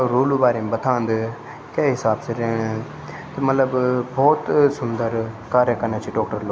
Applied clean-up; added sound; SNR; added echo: none; none; none; none.